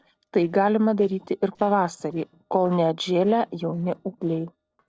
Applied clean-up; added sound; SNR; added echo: neural separator model SepFormer DNS4.